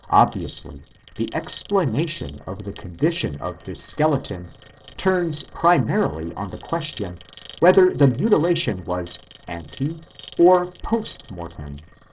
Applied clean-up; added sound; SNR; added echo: neural separator model SepFormer DNS4.